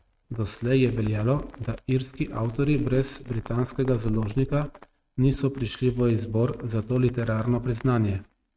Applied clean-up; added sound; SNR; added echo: neural mask model RNNoise.